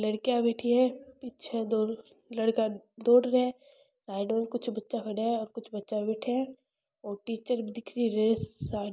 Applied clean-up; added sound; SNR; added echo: none; none; none; none.